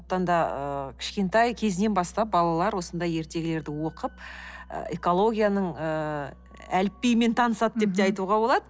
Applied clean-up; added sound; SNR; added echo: none; none; none; none.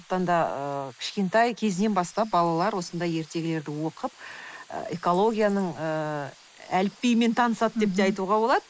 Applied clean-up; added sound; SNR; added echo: neural mask model Resemble Enhance denoiser.